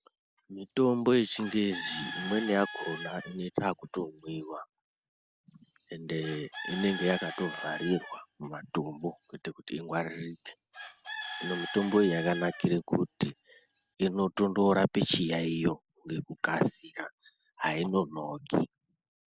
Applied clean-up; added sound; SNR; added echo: none; Bird / Chicken, rooster; 12 dB; none.